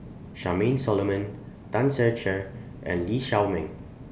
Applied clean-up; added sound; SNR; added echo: none; none; none; none.